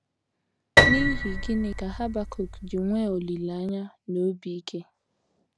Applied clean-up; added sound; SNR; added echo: none; Piano; -4 dB; none.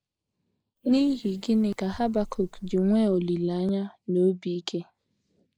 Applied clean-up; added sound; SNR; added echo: neural mask model Resemble Enhance denoiser.